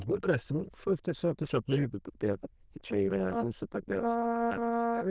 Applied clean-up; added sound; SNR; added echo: neural diffusion model UNIVERSE++.